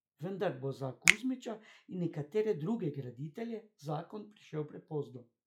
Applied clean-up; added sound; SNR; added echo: classical method log-MMSE.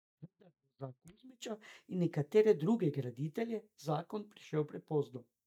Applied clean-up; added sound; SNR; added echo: neural mask model DeepFilterNet 3.